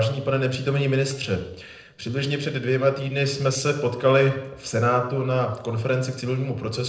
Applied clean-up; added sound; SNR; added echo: neural separator model SepFormer DNS4.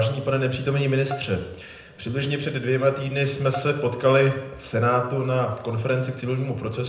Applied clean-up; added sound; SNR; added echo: none; Bowed string instrument; 18 dB; reverberation time 0.8 s.